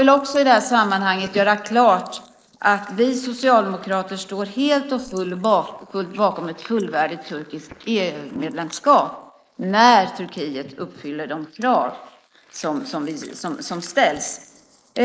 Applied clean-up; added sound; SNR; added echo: neural mask model Resemble Enhance denoiser.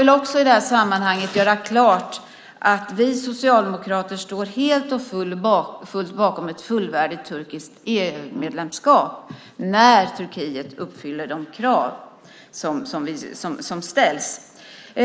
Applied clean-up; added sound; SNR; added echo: none; none; none; none.